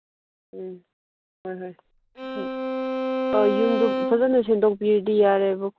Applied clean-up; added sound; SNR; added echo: none; Bowed string instrument; 4 dB; none.